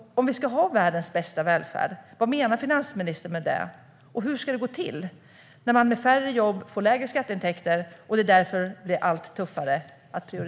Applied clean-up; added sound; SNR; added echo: none; none; none; none.